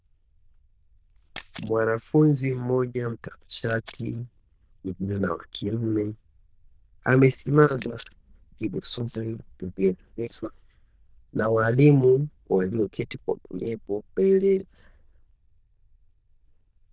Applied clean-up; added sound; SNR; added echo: neural diffusion model UNIVERSE++.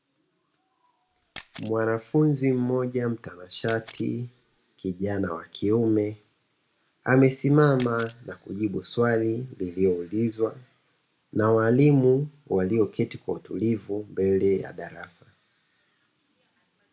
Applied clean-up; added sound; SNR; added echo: none; Camera; 15 dB; none.